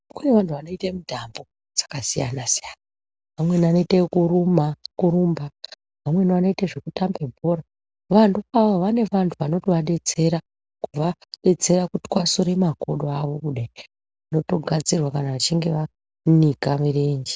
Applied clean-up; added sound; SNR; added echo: none; none; none; none.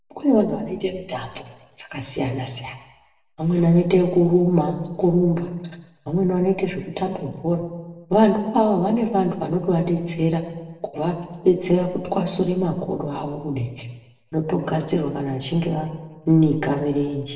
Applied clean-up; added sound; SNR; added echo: none; none; none; reverberation time 0.9 s.